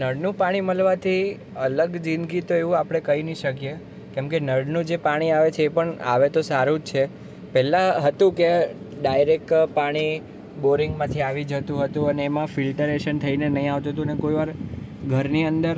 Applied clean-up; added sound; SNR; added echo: none; none; none; none.